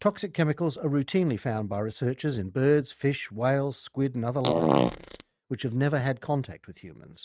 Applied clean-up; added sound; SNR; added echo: neural mask model RNNoise.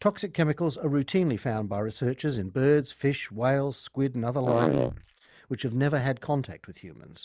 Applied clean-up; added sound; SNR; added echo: neural mask model Resemble Enhance denoiser.